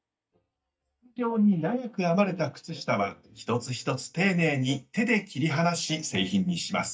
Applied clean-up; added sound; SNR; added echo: neural mask model DeepFilterNet 3.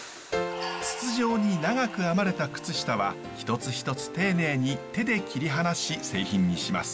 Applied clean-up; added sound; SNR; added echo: none; none; none; none.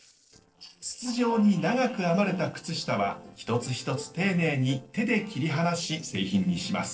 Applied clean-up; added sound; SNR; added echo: neural separator model SepFormer DNS4.